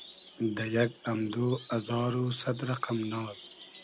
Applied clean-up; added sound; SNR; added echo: none; Insect; 0 dB; none.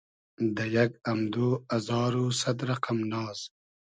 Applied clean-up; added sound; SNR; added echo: none; none; none; none.